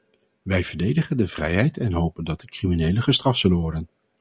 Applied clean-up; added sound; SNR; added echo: none; none; none; none.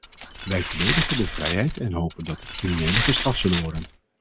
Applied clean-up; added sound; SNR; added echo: none; Glass; -1 dB; none.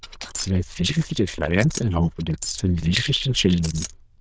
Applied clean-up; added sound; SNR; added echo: neural diffusion model UNIVERSE++.